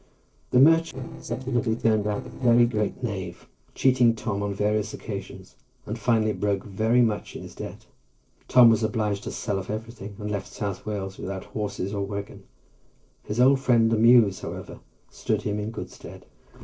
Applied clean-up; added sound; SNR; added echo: neural separator model SepFormer DNS4.